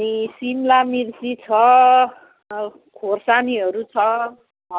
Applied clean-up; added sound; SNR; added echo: none; none; none; none.